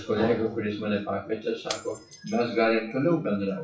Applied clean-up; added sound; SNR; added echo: classical method WPE with log-MMSE.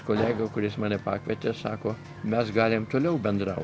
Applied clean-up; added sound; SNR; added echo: none; none; none; none.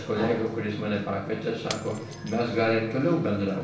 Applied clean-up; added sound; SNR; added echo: none; Shatter; 20 dB; reverberation time 0.7 s.